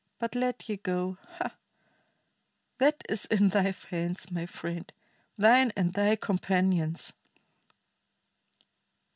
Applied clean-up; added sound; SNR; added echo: none; none; none; none.